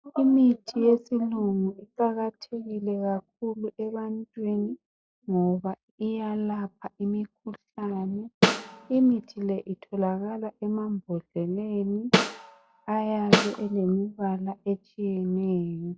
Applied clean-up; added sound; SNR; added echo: classical method log-MMSE.